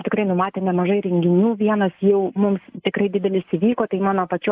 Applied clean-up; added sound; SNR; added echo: neural mask model Resemble Enhance denoiser.